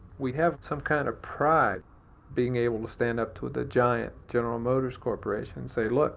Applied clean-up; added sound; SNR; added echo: none; none; none; none.